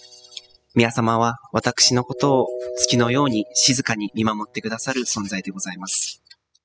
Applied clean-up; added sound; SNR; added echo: classical method spectral subtraction.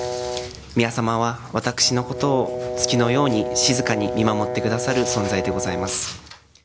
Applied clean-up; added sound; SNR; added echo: none; Brass instrument; 5 dB; none.